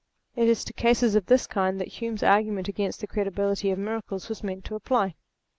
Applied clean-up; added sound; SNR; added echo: none; none; none; none.